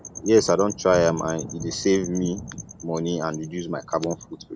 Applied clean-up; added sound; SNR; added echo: none; Thunder; 17 dB; none.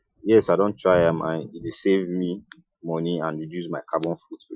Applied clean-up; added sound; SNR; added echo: classical method Wiener filter.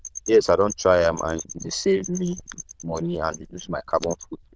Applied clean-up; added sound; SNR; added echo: neural diffusion model UNIVERSE++.